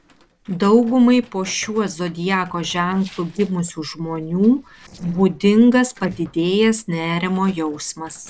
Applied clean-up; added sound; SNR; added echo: neural separator model SepFormer DNS4.